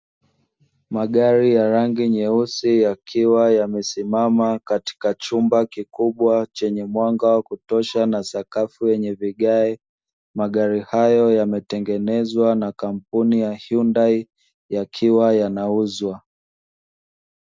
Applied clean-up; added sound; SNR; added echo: none; none; none; none.